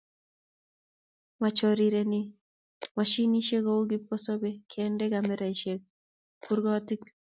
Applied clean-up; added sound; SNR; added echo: none; none; none; none.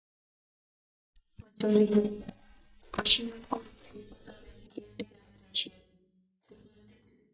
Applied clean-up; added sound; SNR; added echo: neural mask model DeepFilterNet 3.